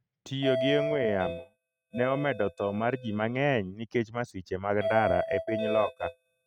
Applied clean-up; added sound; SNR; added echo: neural mask model RNNoise.